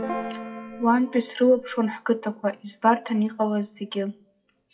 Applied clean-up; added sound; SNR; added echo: classical method WPE with log-MMSE.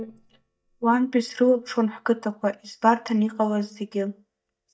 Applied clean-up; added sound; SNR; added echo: neural mask model DeepFilterNet 3.